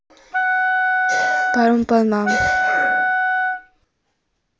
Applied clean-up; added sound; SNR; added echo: none; Wind instrument, woodwind instrument; -4 dB; none.